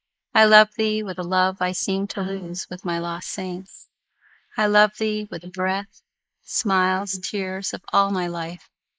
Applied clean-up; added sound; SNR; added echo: neural mask model Resemble Enhance denoiser.